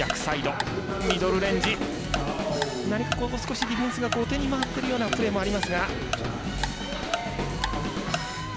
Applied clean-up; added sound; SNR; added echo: none; Drum kit + Tick-tock; 5 dB; none.